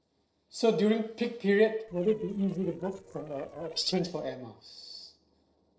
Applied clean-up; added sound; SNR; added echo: neural separator model SepFormer DNS4.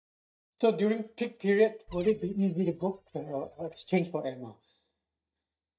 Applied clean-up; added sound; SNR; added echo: neural mask model DeepFilterNet 3.